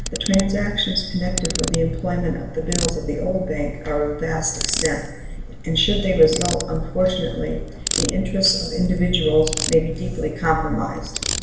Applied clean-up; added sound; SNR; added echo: none; Ratchet, pawl; 9 dB; reverberation time 0.9 s.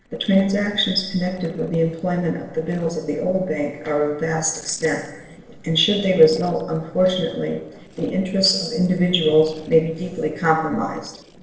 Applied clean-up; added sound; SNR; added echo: neural separator model SepFormer DNS4.